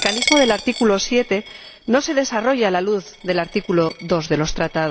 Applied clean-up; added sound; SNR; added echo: none; Coin (dropping); 10 dB; none.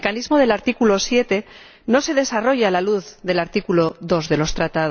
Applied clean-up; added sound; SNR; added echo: none; none; none; none.